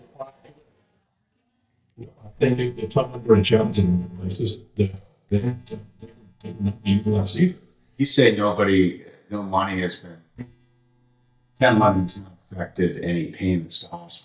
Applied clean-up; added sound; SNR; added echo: neural mask model DeepFilterNet 3.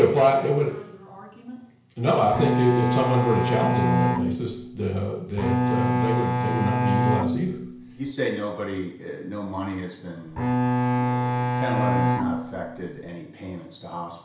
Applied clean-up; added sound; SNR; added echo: none; Bowed string instrument; -2 dB; reverberation time 0.5 s.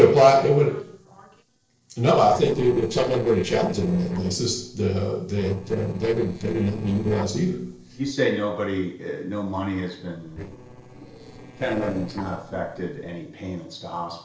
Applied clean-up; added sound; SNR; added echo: neural separator model SepFormer DNS4.